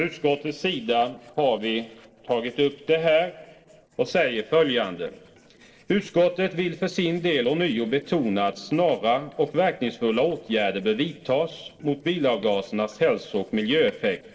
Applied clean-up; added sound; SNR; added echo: neural separator model SepFormer DNS4.